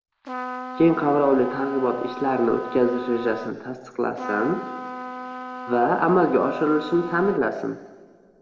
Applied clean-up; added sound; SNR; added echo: none; Trumpet; 10 dB; reverberation time 2.0 s.